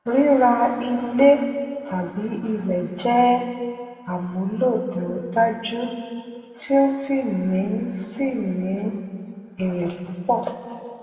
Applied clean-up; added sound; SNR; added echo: none; none; none; reverberation time 2.1 s.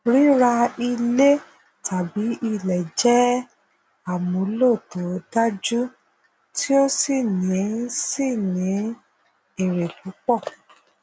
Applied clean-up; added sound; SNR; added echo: none; none; none; none.